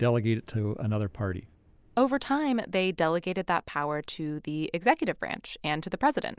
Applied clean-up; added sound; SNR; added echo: none; none; none; none.